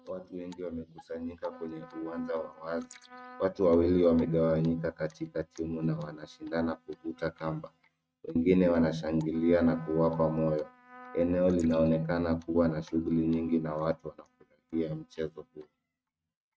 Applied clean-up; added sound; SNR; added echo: neural mask model RNNoise.